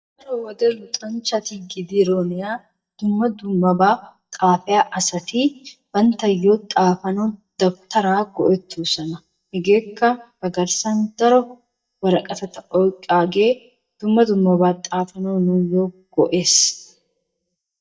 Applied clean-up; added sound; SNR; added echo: neural mask model DeepFilterNet 3.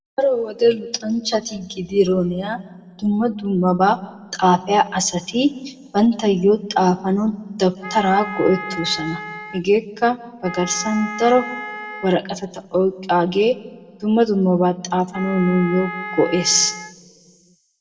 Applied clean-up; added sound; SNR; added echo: none; Wind instrument, woodwind instrument; 11 dB; reverberation time 0.8 s.